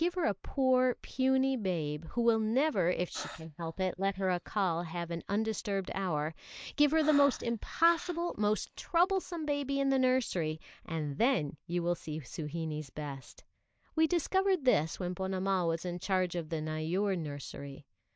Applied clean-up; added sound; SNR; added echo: neural mask model DeepFilterNet 3.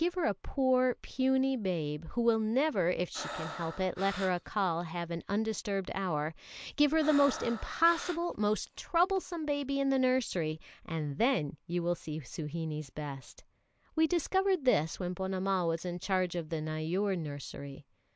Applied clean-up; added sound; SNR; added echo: none; Breathing; 12 dB; none.